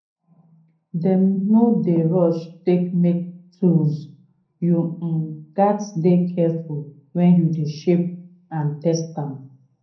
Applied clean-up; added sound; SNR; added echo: none; none; none; reverberation time 0.5 s.